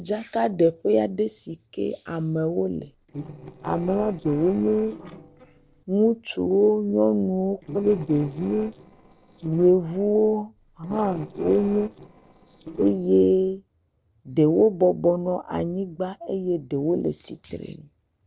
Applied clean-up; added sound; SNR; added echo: neural separator model SepFormer DNS4.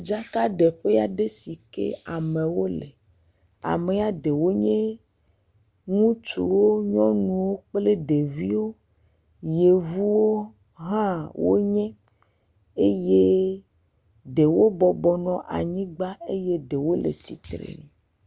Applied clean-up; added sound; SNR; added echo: none; none; none; none.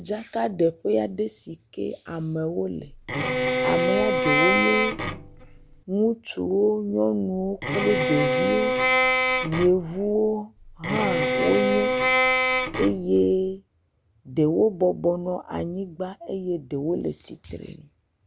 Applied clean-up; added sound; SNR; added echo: none; Bowed string instrument; -2 dB; none.